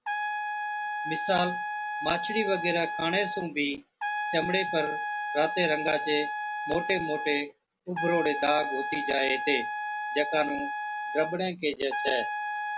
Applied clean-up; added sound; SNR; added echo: none; Trumpet; 3 dB; none.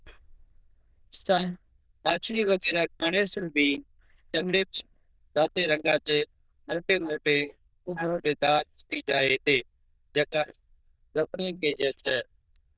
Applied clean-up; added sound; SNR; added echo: neural diffusion model UNIVERSE++.